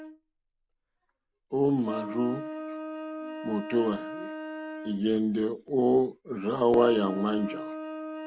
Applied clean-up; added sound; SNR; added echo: none; Wind instrument, woodwind instrument; 10 dB; none.